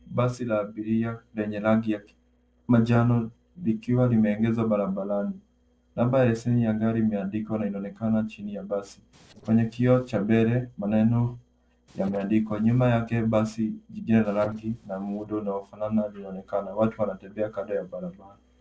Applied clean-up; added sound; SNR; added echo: neural separator model SepFormer DNS4.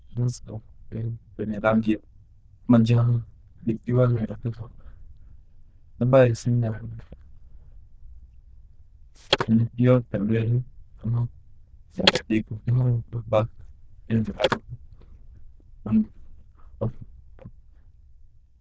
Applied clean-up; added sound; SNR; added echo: neural diffusion model UNIVERSE++.